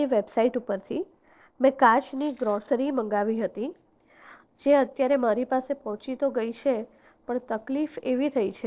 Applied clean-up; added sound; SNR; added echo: neural separator model SepFormer DNS4.